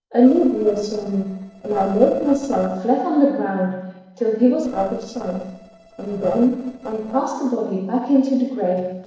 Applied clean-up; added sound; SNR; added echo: neural separator model SepFormer DNS4.